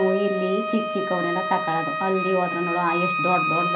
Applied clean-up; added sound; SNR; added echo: none; Wind instrument, woodwind instrument; 2 dB; reverberation time 0.3 s.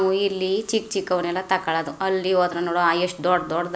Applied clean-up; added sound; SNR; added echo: none; none; none; none.